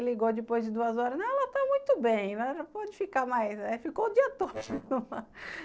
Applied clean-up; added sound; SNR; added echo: neural separator model SepFormer DNS4.